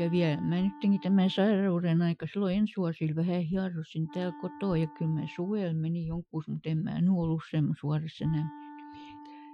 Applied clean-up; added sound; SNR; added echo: classical method Wiener filter.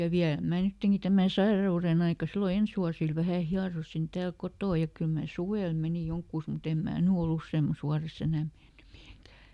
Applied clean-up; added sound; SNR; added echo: none; none; none; none.